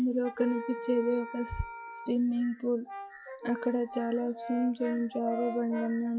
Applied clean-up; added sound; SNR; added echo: classical method log-MMSE.